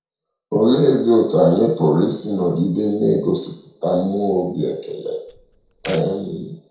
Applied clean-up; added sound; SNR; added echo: neural separator model SepFormer DNS4.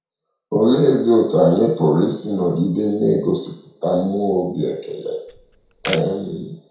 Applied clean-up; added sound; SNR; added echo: none; Camera; 13 dB; reverberation time 0.6 s.